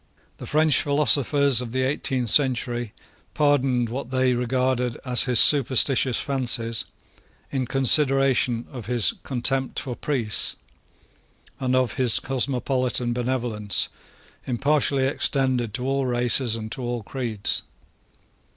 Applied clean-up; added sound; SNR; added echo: none; none; none; none.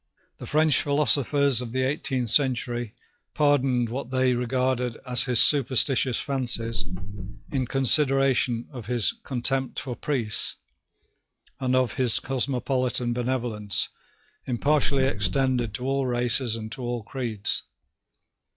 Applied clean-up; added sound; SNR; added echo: classical method log-MMSE.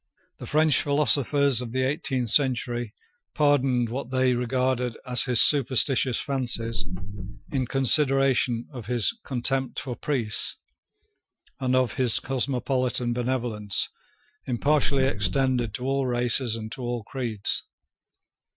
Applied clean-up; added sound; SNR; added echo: classical method Wiener filter.